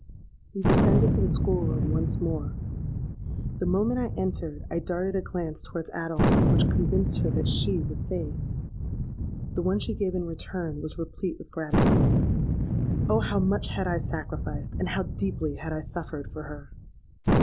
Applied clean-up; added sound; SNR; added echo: none; Thunder; -4 dB; none.